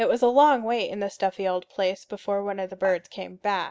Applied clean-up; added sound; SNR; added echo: neural mask model DeepFilterNet 3.